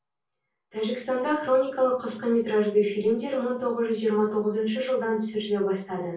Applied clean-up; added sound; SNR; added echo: none; none; none; reverberation time 0.3 s.